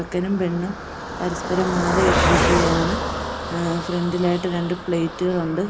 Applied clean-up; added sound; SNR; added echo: none; Car passing by; 1 dB; none.